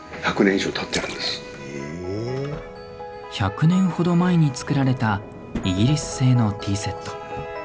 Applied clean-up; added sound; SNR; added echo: none; Sliding door + Splash, splatter; 16 dB; none.